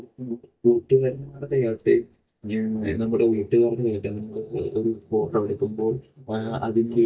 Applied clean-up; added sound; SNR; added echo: neural mask model DeepFilterNet 3.